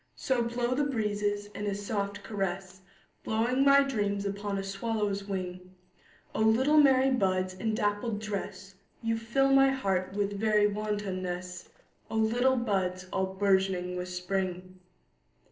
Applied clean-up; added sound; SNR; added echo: neural separator model SepFormer DNS4.